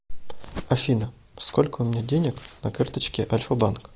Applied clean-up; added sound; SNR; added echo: none; none; none; none.